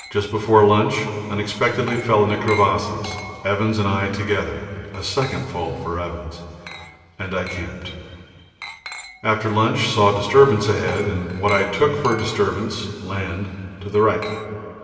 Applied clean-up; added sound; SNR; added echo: none; Glass; 18 dB; reverberation time 2.5 s.